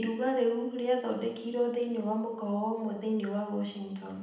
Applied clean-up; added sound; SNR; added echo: none; none; none; reverberation time 0.8 s.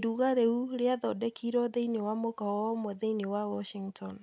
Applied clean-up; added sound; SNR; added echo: none; none; none; none.